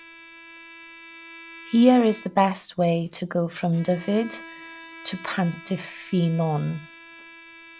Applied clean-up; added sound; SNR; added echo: none; Bowed string instrument; 19 dB; none.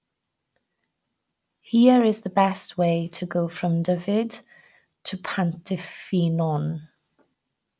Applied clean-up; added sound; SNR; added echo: none; none; none; none.